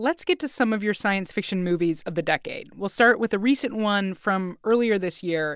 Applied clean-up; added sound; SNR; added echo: none; none; none; none.